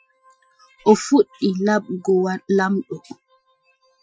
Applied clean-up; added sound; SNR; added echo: classical method Wiener filter.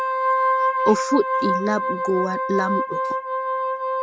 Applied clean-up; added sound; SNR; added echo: none; Wind instrument, woodwind instrument; -3 dB; none.